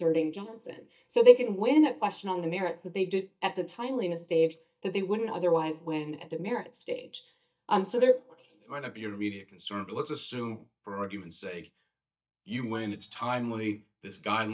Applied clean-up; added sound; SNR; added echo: neural mask model DeepFilterNet 3.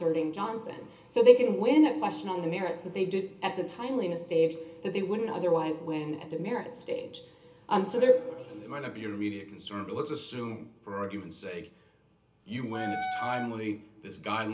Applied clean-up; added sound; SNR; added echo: none; Wind instrument, woodwind instrument; 7 dB; reverberation time 0.3 s.